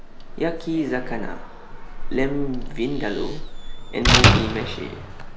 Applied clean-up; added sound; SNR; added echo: none; Slam; -4 dB; none.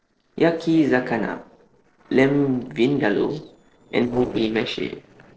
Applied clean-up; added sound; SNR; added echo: neural separator model SepFormer DNS4.